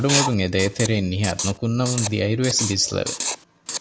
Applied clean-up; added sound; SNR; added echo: none; Writing; 6 dB; none.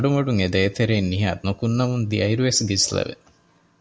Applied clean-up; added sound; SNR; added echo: none; none; none; none.